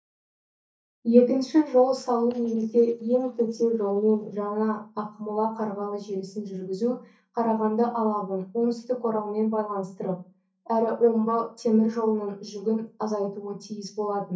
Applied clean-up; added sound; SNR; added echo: neural mask model DeepFilterNet 3.